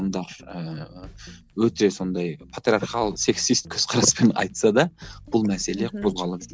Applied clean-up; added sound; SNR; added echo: none; none; none; none.